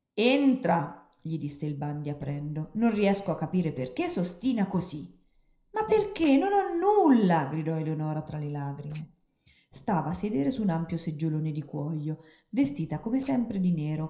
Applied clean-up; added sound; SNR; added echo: neural separator model SepFormer DNS4.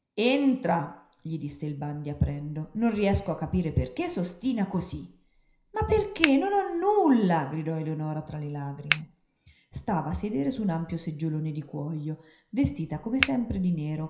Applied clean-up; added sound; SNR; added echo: none; Finger snapping; 1 dB; reverberation time 0.5 s.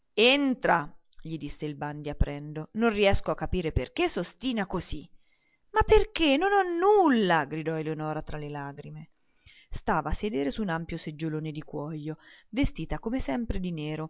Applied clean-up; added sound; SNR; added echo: none; none; none; none.